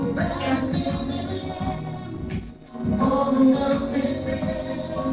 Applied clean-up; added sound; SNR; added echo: neural separator model SepFormer DNS4.